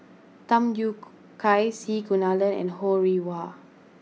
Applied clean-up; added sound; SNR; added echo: none; none; none; none.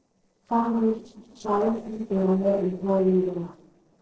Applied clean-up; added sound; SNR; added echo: neural separator model SepFormer DNS4.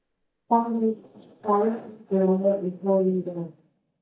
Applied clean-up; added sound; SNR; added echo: neural mask model DeepFilterNet 3.